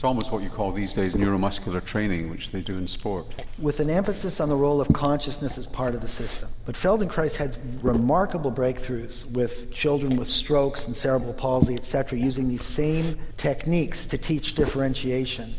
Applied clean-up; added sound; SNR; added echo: none; Liquid; 5 dB; none.